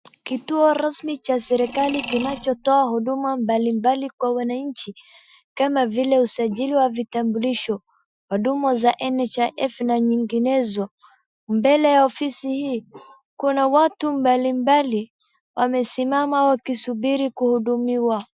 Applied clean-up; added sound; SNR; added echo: classical method Wiener filter.